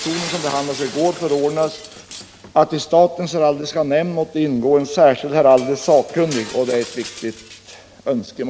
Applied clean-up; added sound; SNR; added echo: none; Shatter; 17 dB; none.